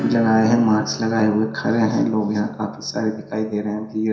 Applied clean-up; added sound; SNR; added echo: none; Acoustic guitar / Strum; 14 dB; reverberation time 0.7 s.